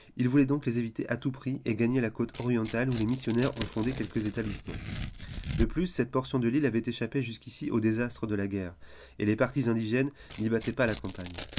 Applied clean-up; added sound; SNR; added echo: none; Tearing; 11 dB; none.